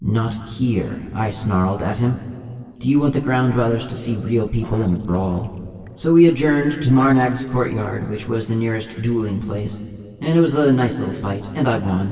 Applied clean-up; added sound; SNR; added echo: neural separator model SepFormer DNS4.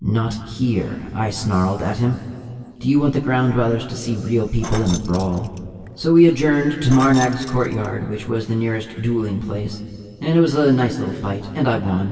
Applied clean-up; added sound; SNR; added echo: none; Keys jangling; 16 dB; reverberation time 2.4 s.